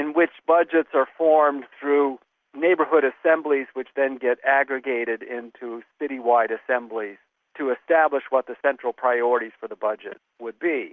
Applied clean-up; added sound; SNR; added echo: none; none; none; none.